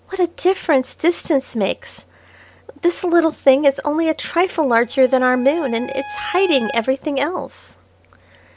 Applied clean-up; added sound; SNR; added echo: none; Bowed string instrument; 16 dB; none.